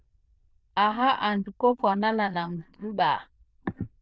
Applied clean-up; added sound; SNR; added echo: neural diffusion model UNIVERSE++.